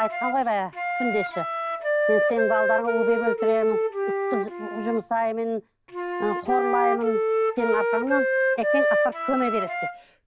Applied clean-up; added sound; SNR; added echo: none; Wind instrument, woodwind instrument; -2 dB; none.